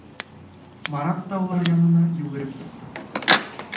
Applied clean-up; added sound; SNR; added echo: none; Scissors; 4 dB; reverberation time 0.6 s.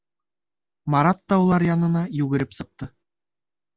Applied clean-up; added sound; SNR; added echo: none; none; none; none.